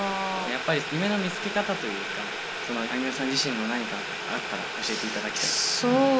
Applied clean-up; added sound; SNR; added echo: none; Boiling; 5 dB; none.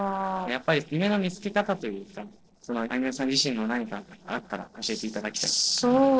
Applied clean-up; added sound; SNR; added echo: neural separator model SepFormer DNS4.